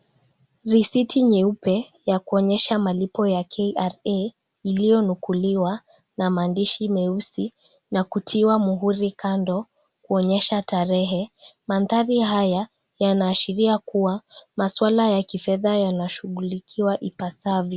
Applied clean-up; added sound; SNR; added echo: none; none; none; none.